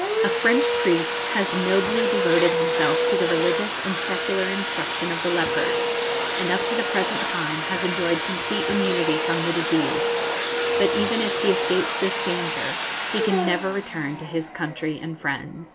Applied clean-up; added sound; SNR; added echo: none; Domestic sounds, home sounds; -2 dB; none.